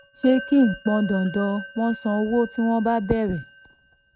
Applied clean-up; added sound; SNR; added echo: neural mask model RNNoise.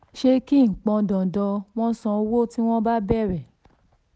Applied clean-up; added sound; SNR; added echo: none; none; none; none.